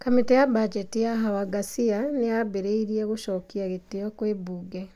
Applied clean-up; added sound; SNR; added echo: none; none; none; none.